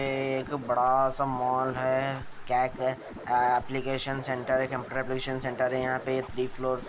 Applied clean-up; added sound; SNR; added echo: none; Scratching (performance technique); 12 dB; none.